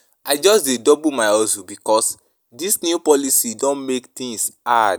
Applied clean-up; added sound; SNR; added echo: none; none; none; none.